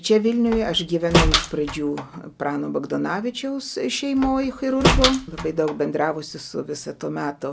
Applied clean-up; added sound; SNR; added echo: none; Slam; 3 dB; none.